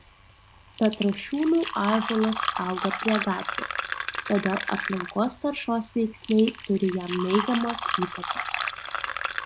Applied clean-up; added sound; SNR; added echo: none; Fill (with liquid); 6 dB; none.